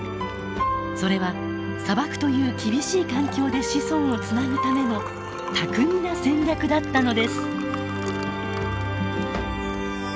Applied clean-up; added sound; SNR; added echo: none; Liquid; 18 dB; none.